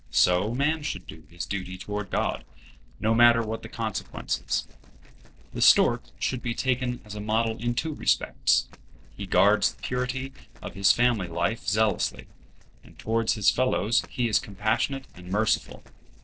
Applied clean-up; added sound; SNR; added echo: neural separator model SepFormer DNS4.